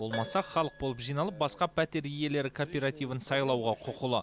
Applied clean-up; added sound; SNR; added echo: none; Keyboard (musical); 17 dB; none.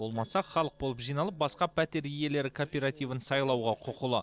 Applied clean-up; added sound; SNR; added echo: neural separator model SepFormer DNS4.